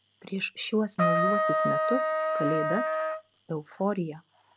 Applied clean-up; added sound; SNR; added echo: none; Trumpet; -4 dB; none.